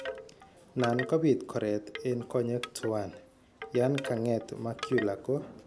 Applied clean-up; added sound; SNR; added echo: none; Wind chime / Wood; 12 dB; none.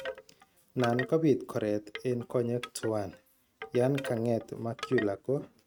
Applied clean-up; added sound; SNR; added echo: neural mask model RNNoise.